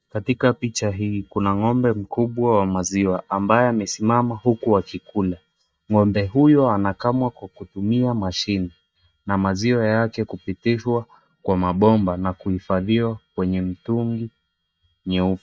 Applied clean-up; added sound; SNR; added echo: neural mask model DeepFilterNet 3.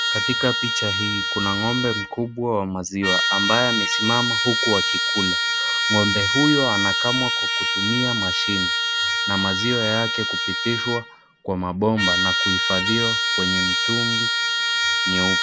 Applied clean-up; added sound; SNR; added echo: none; Trumpet; -3 dB; none.